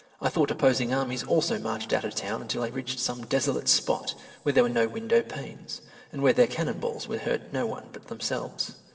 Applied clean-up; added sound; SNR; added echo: none; none; none; reverberation time 2.1 s.